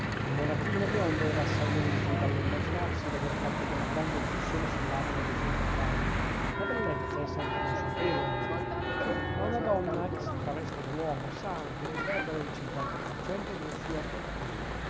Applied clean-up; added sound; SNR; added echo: none; Church bell / Traffic noise, roadway noise; -5 dB; none.